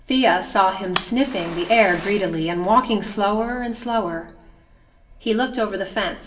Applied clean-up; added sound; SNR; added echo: none; Fire; 14 dB; reverberation time 0.7 s.